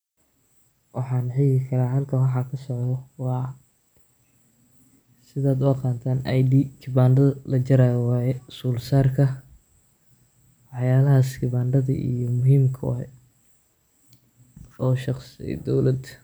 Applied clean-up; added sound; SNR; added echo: none; none; none; none.